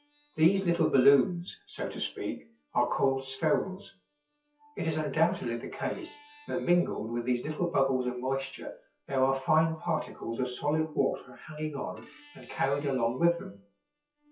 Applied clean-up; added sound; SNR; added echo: classical method WPE with log-MMSE.